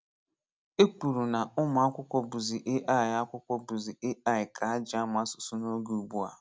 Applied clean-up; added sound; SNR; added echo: none; none; none; none.